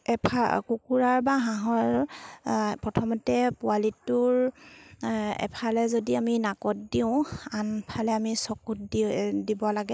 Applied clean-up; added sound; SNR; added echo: none; none; none; none.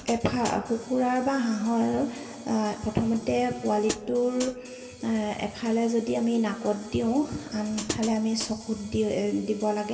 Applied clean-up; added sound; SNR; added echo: none; Hi-hat; 16 dB; reverberation time 2.1 s.